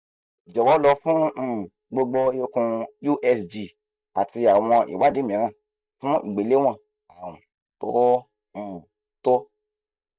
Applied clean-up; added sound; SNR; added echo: neural mask model DeepFilterNet 3.